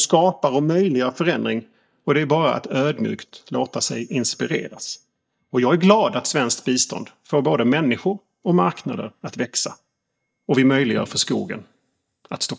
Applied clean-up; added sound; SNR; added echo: neural mask model DeepFilterNet 3.